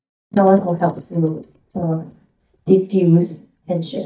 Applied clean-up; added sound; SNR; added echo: neural mask model DeepFilterNet 3.